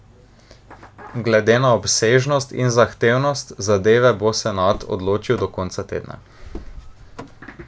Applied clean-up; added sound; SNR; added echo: none; Car; 18 dB; none.